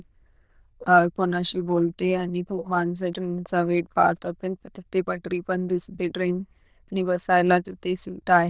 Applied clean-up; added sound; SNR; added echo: neural diffusion model UNIVERSE++.